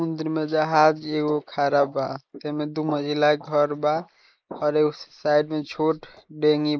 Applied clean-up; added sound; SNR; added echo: neural mask model Resemble Enhance denoiser.